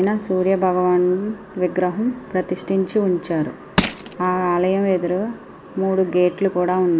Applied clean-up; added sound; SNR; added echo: none; Crushing; 3 dB; none.